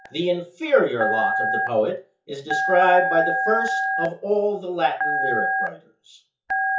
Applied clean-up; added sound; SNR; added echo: classical method WPE with log-MMSE.